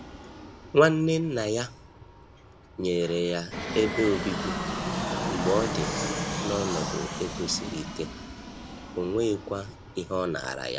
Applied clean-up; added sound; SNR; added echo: none; Fixed-wing aircraft, airplane; 5 dB; none.